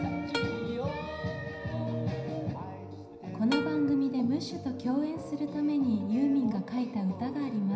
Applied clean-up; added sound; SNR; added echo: none; Plucked string instrument; 12 dB; reverberation time 0.9 s.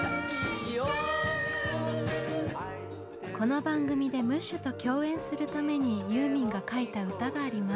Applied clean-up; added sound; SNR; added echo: none; none; none; none.